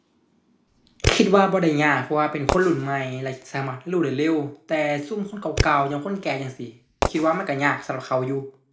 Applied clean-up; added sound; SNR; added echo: none; Fireworks; 7 dB; reverberation time 0.4 s.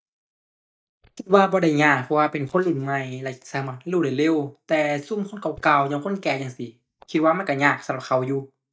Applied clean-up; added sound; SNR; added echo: neural mask model DeepFilterNet 3.